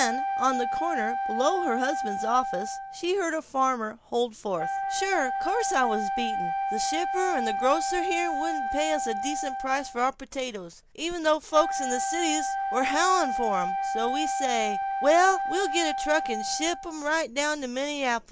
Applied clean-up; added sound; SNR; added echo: none; Wind instrument, woodwind instrument; 2 dB; none.